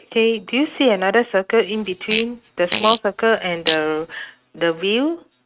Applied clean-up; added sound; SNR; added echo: neural mask model RNNoise.